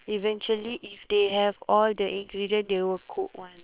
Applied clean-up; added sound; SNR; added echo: neural separator model SepFormer WHAM!.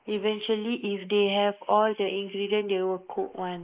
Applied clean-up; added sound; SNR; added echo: neural mask model Resemble Enhance denoiser.